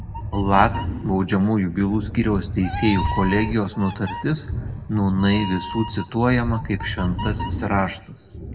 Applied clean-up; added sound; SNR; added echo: none; Meow; 7 dB; reverberation time 0.7 s.